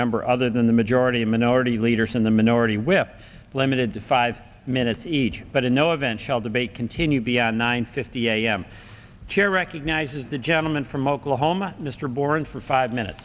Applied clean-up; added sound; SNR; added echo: none; none; none; none.